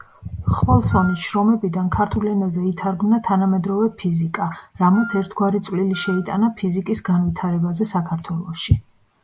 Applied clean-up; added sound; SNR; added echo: none; Wind instrument, woodwind instrument; 14 dB; none.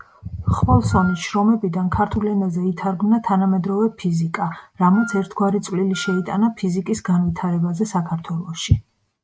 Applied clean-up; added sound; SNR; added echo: neural mask model RNNoise.